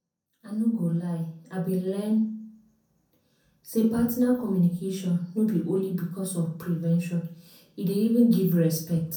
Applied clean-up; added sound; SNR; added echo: none; none; none; reverberation time 0.5 s.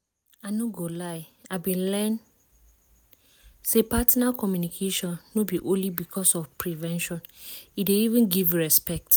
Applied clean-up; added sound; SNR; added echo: none; none; none; none.